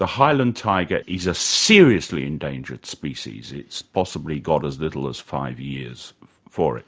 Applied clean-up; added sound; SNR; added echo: none; none; none; none.